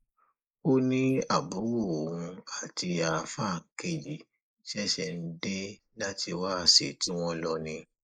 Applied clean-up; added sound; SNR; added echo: neural mask model Resemble Enhance denoiser.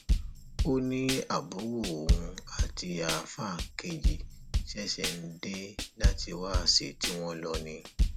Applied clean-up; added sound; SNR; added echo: none; Tambourine / Drum / Drum kit; -2 dB; none.